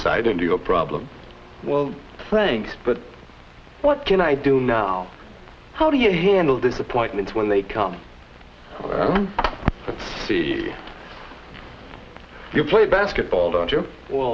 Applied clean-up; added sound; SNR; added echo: none; none; none; none.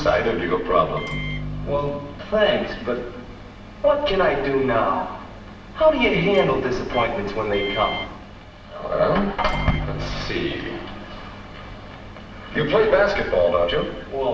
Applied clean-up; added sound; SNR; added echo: none; Microwave oven; 13 dB; reverberation time 1.0 s.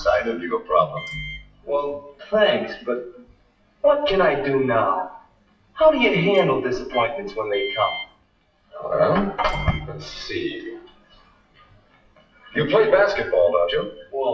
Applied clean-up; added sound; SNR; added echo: classical method WPE with log-MMSE.